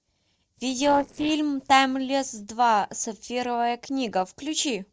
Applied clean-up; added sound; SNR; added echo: neural separator model SepFormer DNS4.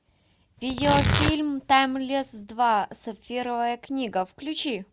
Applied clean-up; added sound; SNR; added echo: none; Tearing; 1 dB; none.